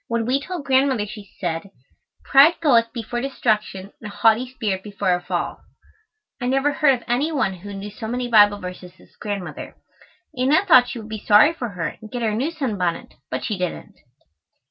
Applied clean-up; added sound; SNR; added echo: none; none; none; none.